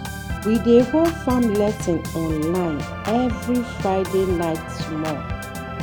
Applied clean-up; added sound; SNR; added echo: none; Organ; 8 dB; none.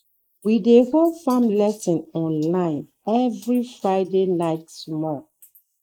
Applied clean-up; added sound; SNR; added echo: neural mask model Resemble Enhance denoiser.